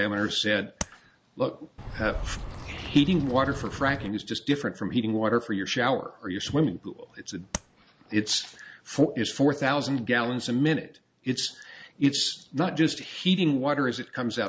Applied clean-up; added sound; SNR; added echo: none; Tap + Bird vocalization, bird call, bird song; 9 dB; none.